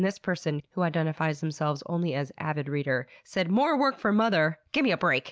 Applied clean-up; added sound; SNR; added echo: none; none; none; none.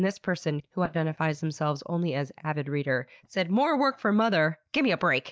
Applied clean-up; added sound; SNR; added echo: neural mask model DeepFilterNet 3.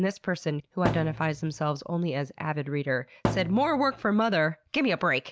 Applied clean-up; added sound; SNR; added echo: none; Thump, thud; 6 dB; none.